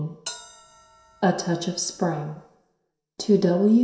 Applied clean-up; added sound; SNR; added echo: none; Bell; 19 dB; reverberation time 0.7 s.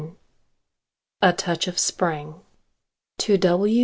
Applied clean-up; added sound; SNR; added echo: none; none; none; none.